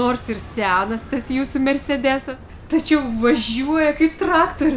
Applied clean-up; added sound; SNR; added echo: none; none; none; none.